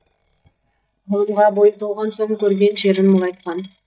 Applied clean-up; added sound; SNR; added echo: neural mask model DeepFilterNet 3.